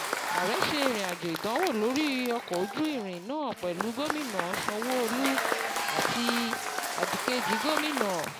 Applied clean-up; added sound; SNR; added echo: none; Applause / Crowd / Cheering; 1 dB; none.